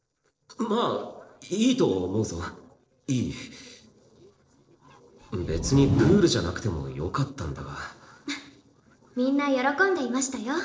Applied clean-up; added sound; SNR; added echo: neural separator model SepFormer DNS4.